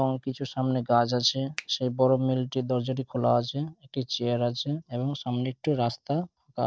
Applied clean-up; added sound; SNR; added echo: neural mask model DeepFilterNet 3.